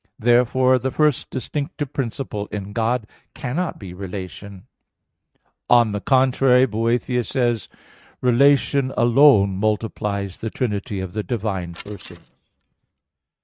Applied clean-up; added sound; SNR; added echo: neural mask model RNNoise.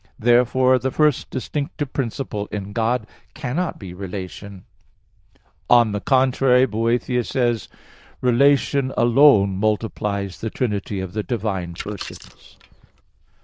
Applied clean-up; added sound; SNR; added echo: neural diffusion model UNIVERSE++.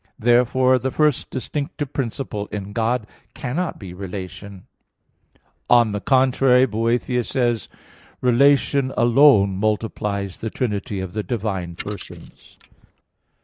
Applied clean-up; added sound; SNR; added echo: neural mask model Resemble Enhance denoiser.